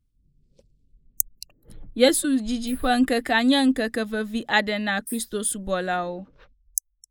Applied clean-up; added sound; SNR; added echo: neural mask model Resemble Enhance denoiser.